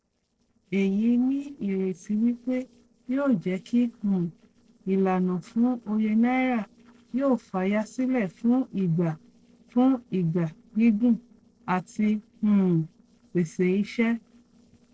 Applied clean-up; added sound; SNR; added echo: neural separator model SepFormer DNS4.